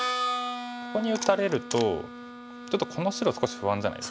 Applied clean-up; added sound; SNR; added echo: none; Harmonica; 6 dB; none.